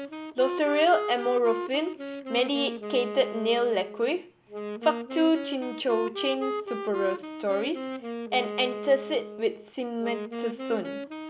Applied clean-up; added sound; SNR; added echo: none; Wind instrument, woodwind instrument; 7 dB; none.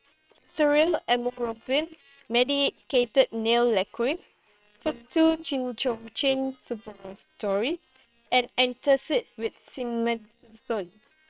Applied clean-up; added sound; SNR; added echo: neural separator model SepFormer WHAM!.